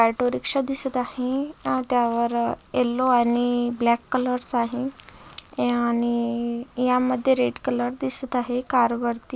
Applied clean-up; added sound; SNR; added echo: none; none; none; none.